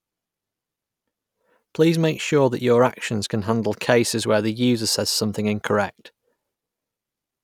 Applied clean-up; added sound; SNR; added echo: none; none; none; none.